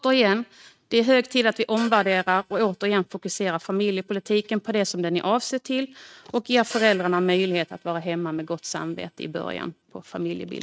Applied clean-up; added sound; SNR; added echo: neural mask model RNNoise.